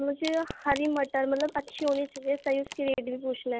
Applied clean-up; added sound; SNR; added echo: none; Wood; 19 dB; none.